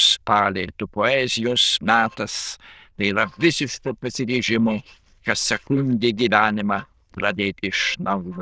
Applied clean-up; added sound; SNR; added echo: neural diffusion model UNIVERSE++.